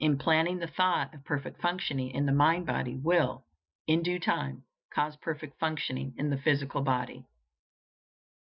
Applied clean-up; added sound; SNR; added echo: none; none; none; none.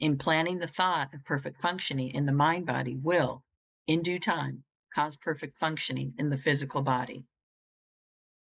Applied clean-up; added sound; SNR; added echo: neural mask model Resemble Enhance denoiser.